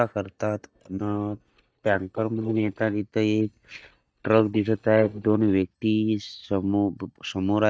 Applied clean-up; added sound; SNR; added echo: neural mask model DeepFilterNet 3.